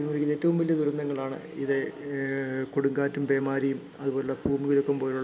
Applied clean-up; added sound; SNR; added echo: none; none; none; none.